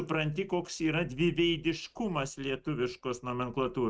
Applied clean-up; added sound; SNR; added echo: neural mask model RNNoise.